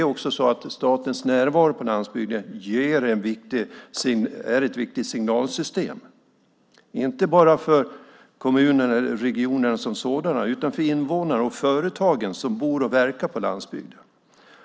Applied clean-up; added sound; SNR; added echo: none; none; none; none.